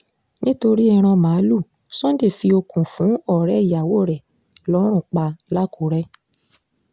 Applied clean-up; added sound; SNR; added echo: none; none; none; none.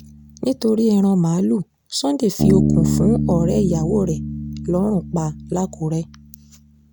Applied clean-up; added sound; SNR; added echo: none; Bass guitar; 3 dB; none.